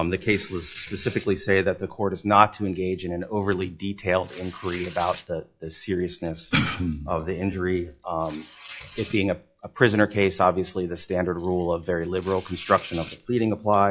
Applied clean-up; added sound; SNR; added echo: classical method log-MMSE.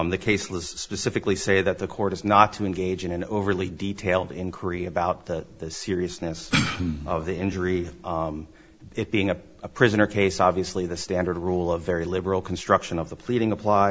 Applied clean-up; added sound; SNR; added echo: none; none; none; none.